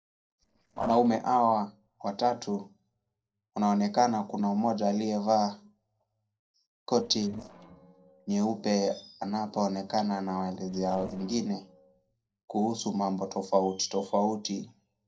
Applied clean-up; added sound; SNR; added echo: neural separator model SepFormer DNS4.